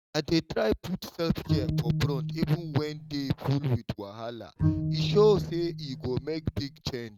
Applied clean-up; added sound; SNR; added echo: neural mask model RNNoise.